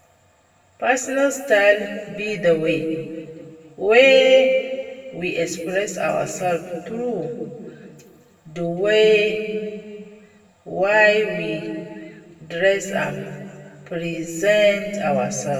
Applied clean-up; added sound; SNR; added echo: none; none; none; reverberation time 1.8 s.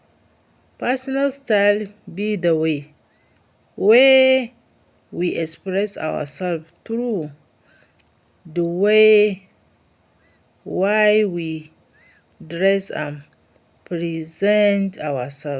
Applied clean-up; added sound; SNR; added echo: none; none; none; none.